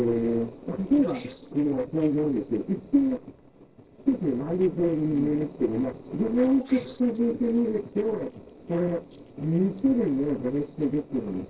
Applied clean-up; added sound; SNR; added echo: neural separator model SepFormer DNS4.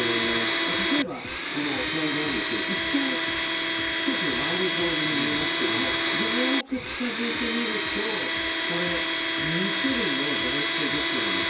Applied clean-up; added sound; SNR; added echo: none; Domestic sounds, home sounds; -5 dB; reverberation time 0.2 s.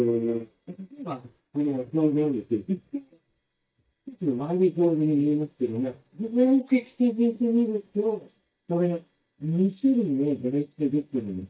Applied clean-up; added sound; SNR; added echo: neural mask model DeepFilterNet 3.